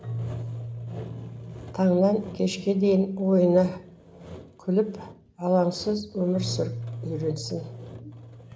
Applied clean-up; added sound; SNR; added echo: none; Sawing + Keyboard (musical); 11 dB; none.